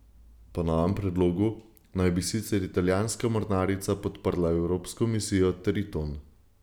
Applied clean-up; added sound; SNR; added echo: none; none; none; none.